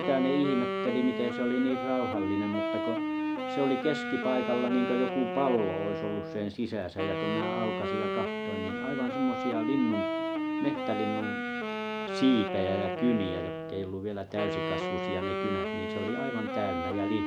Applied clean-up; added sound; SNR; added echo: none; Wind instrument, woodwind instrument; 1 dB; none.